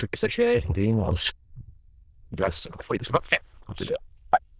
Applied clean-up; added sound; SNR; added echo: neural diffusion model UNIVERSE++.